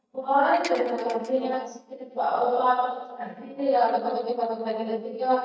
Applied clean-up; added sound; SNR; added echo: neural mask model DeepFilterNet 3.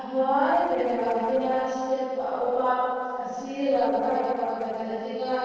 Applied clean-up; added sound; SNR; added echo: neural separator model SepFormer DNS4.